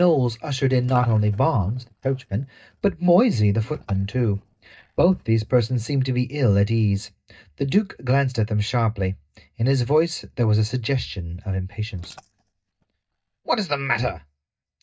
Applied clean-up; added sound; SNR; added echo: neural mask model DeepFilterNet 3.